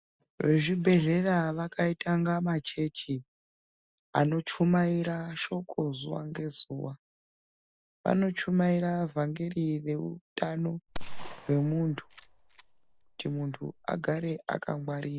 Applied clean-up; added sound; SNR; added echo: none; Gunshot, gunfire; 8 dB; none.